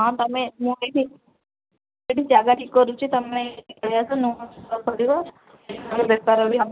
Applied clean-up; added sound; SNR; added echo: none; none; none; none.